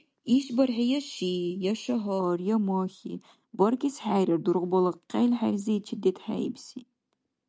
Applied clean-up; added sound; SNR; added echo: none; none; none; none.